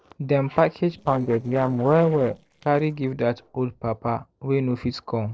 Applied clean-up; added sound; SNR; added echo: neural separator model SepFormer DNS4.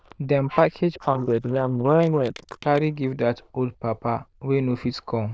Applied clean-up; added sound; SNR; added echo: neural diffusion model UNIVERSE++.